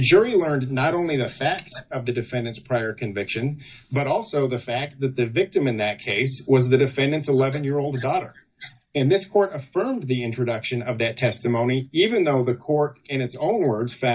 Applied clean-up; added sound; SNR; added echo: neural mask model DeepFilterNet 3.